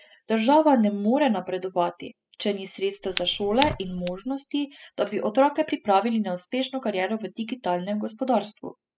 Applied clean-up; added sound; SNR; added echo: classical method spectral subtraction.